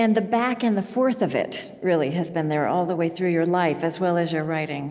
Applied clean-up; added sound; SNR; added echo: none; none; none; none.